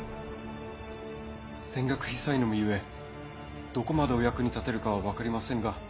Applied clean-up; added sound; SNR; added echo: none; none; none; none.